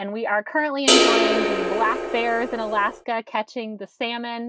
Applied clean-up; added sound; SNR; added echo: none; Crash cymbal; -4 dB; none.